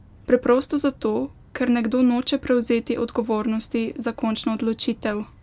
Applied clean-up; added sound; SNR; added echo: none; none; none; none.